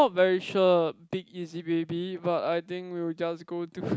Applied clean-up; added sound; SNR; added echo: none; none; none; none.